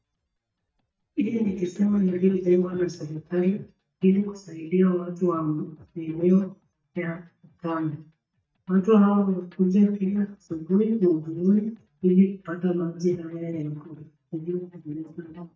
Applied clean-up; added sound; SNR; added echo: neural mask model DeepFilterNet 3.